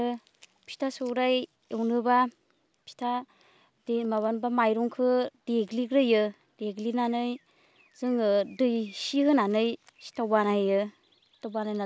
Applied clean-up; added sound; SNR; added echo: none; none; none; none.